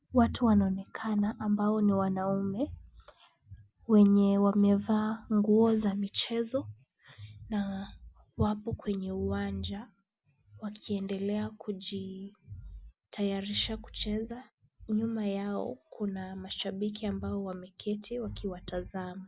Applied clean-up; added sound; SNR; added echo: none; none; none; none.